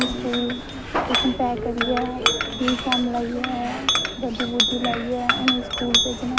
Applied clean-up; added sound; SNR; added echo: none; Chink, clink; -1 dB; none.